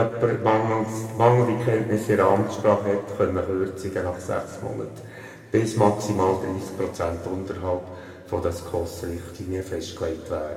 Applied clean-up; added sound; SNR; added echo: none; none; none; reverberation time 2.1 s.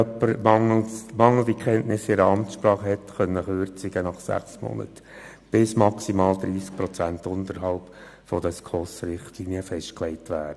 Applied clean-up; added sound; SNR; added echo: none; none; none; none.